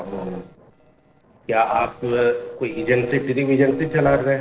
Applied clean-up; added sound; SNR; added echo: neural separator model SepFormer DNS4.